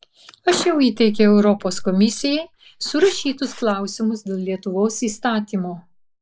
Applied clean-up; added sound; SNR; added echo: neural mask model Resemble Enhance denoiser.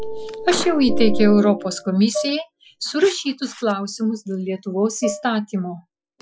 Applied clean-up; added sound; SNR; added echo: classical method Wiener filter.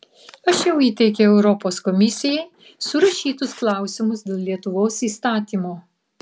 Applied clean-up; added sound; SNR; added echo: none; none; none; none.